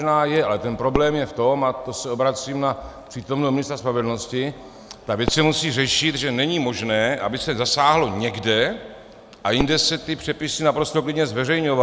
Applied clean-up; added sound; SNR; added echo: none; Fireworks; 16 dB; none.